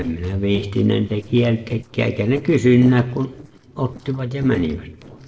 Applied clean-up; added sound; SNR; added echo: neural separator model SepFormer DNS4.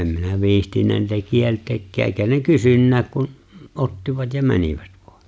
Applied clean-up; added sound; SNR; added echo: none; none; none; none.